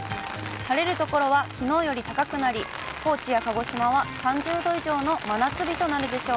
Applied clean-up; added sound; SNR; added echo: none; none; none; none.